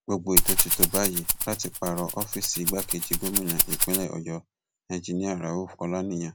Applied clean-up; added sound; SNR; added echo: none; Rattle (instrument); -5 dB; none.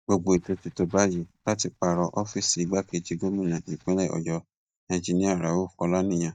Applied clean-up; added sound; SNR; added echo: neural mask model DeepFilterNet 3.